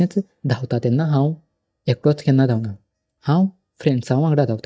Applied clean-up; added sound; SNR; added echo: neural mask model DeepFilterNet 3.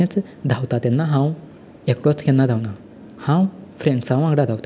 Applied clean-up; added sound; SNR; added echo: none; none; none; none.